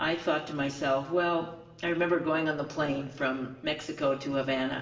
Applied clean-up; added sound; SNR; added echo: none; none; none; reverberation time 1.0 s.